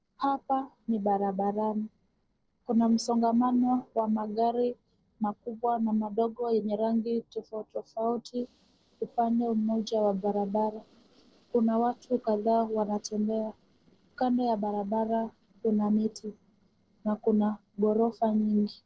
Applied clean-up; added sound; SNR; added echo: neural separator model SepFormer DNS4.